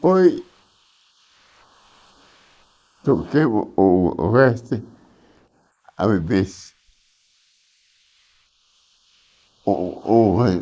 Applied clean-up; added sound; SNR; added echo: neural mask model Resemble Enhance denoiser.